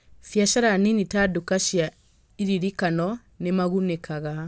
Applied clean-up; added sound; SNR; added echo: none; none; none; none.